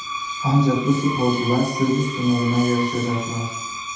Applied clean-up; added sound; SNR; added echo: none; Screech; 7 dB; reverberation time 0.8 s.